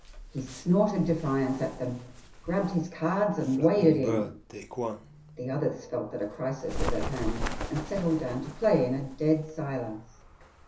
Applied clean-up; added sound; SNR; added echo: none; Bird; 8 dB; reverberation time 0.3 s.